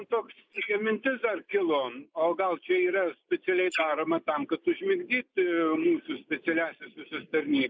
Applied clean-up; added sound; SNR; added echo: neural mask model Resemble Enhance denoiser.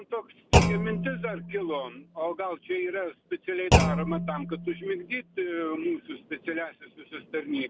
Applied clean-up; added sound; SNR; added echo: none; Thump, thud; -4 dB; none.